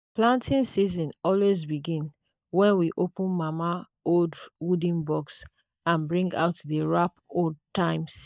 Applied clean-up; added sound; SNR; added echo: neural mask model DeepFilterNet 3.